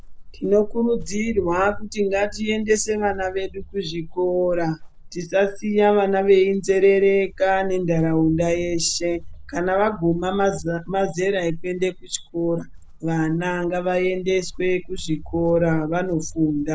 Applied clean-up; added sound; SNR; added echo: none; Walk, footsteps; 13 dB; none.